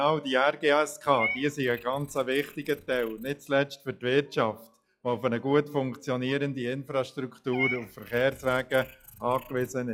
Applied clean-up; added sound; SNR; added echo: classical method log-MMSE.